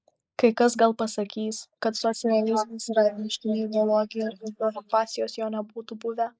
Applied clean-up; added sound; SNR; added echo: neural mask model Resemble Enhance denoiser.